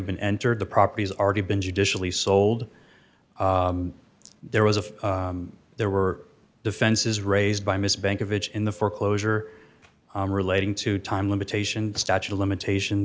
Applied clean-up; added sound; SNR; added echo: none; none; none; none.